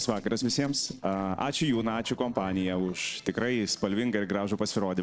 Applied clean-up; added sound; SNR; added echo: neural separator model SepFormer DNS4.